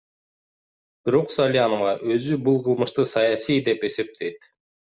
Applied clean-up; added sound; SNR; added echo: none; none; none; none.